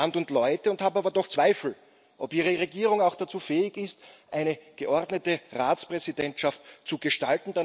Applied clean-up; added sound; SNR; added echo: none; none; none; none.